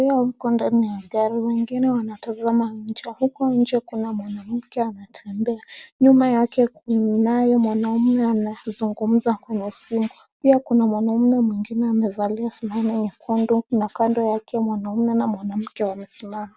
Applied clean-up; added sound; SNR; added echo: none; none; none; none.